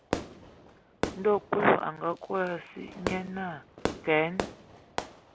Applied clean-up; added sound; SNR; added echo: none; Fireworks; 7 dB; none.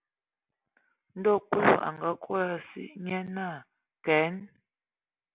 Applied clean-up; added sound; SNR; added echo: none; none; none; none.